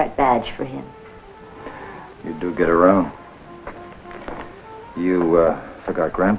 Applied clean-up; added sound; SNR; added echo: none; none; none; none.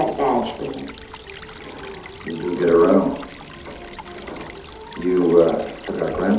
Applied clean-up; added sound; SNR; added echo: none; Stream / Trickle, dribble; 19 dB; reverberation time 1.2 s.